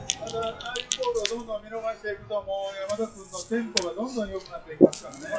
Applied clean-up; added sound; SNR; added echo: classical method WPE with log-MMSE.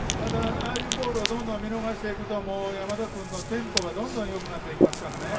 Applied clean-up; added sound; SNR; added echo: none; Ocean; 0 dB; reverberation time 0.7 s.